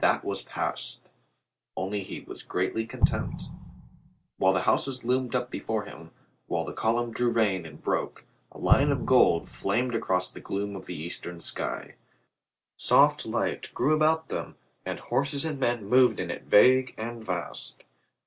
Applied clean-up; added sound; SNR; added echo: none; Explosion; 2 dB; none.